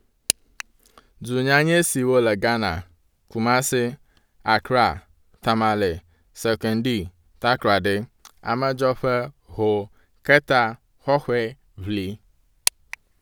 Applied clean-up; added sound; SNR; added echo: none; none; none; none.